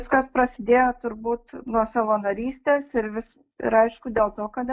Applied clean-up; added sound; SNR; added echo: neural mask model Resemble Enhance denoiser.